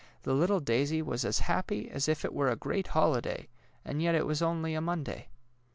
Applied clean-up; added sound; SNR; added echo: none; none; none; none.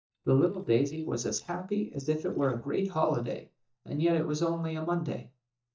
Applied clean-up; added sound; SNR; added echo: neural mask model DeepFilterNet 3.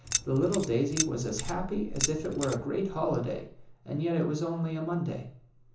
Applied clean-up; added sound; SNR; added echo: none; Keys jangling; 4 dB; reverberation time 0.7 s.